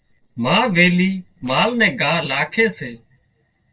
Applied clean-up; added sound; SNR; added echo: neural separator model SepFormer DNS4.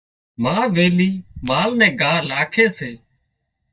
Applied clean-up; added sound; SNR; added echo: neural mask model DeepFilterNet 3.